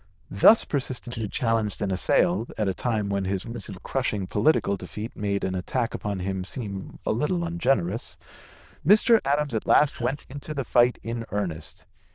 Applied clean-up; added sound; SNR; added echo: neural diffusion model UNIVERSE++.